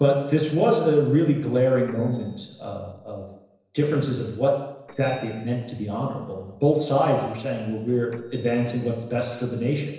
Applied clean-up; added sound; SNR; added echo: neural separator model SepFormer DNS4.